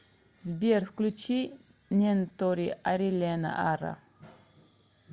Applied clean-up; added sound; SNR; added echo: none; none; none; none.